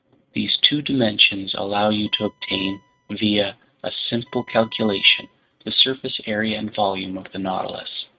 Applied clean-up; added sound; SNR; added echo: neural mask model RNNoise.